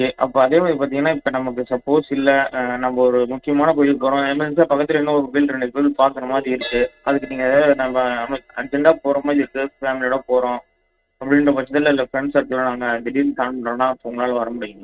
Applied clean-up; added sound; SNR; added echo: neural mask model RNNoise.